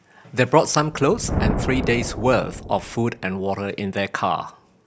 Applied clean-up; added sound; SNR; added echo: none; Thunder; 8 dB; none.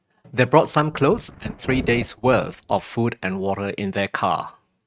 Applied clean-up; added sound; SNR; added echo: neural mask model RNNoise.